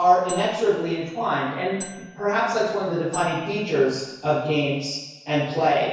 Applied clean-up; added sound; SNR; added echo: none; Marimba, xylophone; 19 dB; reverberation time 1.1 s.